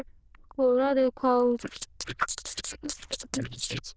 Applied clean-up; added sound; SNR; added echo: neural diffusion model UNIVERSE++.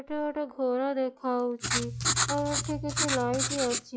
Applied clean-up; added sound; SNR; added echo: classical method log-MMSE.